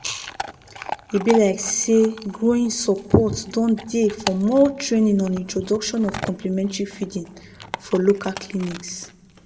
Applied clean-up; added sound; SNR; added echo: none; Chewing, mastication / Dog; 15 dB; reverberation time 0.5 s.